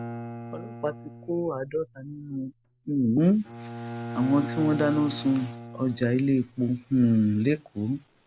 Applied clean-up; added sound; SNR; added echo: none; Bowed string instrument; 13 dB; none.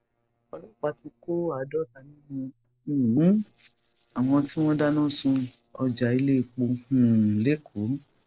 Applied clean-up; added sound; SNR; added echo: neural separator model SepFormer DNS4.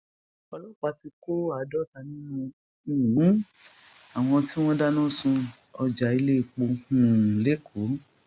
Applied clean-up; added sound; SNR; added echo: none; none; none; none.